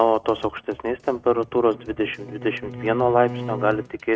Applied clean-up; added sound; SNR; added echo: neural mask model RNNoise.